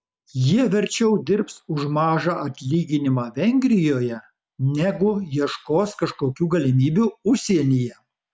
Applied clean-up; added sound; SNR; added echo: none; none; none; none.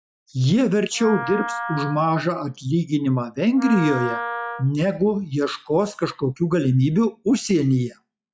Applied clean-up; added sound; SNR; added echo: classical method log-MMSE.